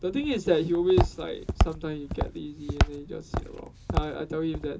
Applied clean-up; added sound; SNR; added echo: none; Walk, footsteps; 1 dB; reverberation time 0.2 s.